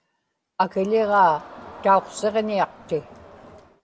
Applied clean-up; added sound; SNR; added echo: none; Crowd; 18 dB; none.